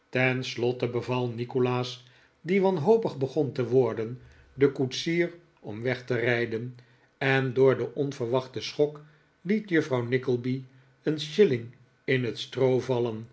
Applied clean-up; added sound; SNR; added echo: none; none; none; none.